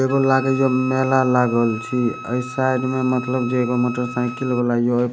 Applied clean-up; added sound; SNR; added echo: none; Wind instrument, woodwind instrument; 14 dB; none.